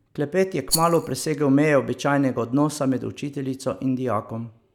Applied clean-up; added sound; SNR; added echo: none; Rattle; 7 dB; none.